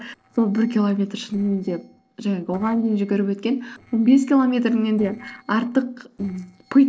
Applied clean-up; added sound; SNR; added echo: neural separator model SepFormer DNS4.